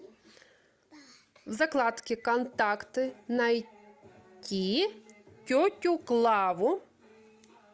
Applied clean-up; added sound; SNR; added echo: none; none; none; none.